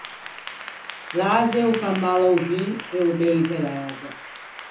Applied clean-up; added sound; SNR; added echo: none; Applause / Clapping; 14 dB; reverberation time 0.7 s.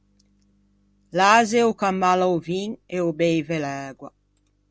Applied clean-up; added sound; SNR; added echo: none; none; none; none.